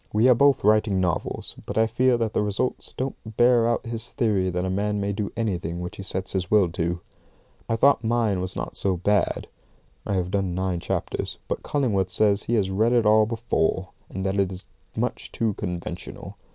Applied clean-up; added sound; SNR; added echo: none; none; none; none.